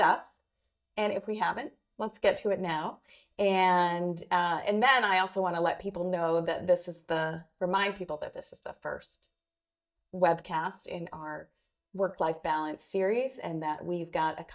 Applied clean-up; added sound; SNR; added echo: neural mask model DeepFilterNet 3.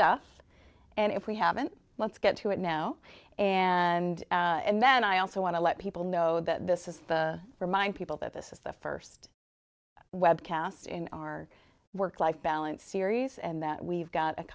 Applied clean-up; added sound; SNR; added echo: none; none; none; none.